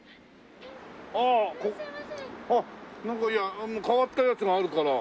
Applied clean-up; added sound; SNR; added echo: none; none; none; none.